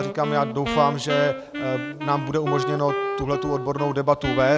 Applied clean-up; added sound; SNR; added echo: none; Wind instrument, woodwind instrument; 6 dB; none.